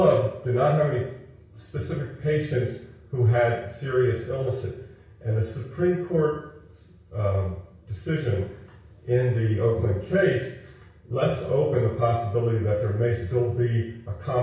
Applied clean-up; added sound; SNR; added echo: none; none; none; reverberation time 0.6 s.